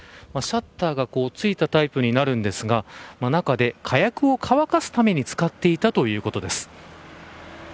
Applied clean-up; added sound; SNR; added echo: none; none; none; none.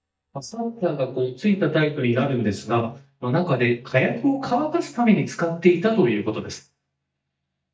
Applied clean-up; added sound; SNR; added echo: neural mask model DeepFilterNet 3.